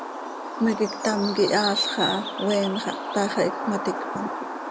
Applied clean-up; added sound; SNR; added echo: none; Bird; 4 dB; none.